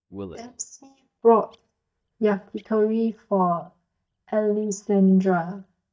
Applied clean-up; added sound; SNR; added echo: neural mask model DeepFilterNet 3.